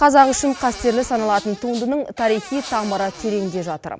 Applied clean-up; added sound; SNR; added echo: none; Cupboard open or close / Door + Rattle (instrument); 16 dB; none.